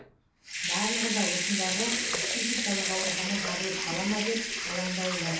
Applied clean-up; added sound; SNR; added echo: none; Sink (filling or washing) / Water tap, faucet / Liquid; -3 dB; reverberation time 0.7 s.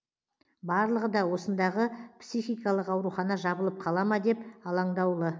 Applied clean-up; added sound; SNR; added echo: none; none; none; none.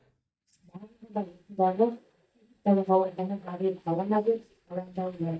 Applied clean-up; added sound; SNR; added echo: neural mask model DeepFilterNet 3.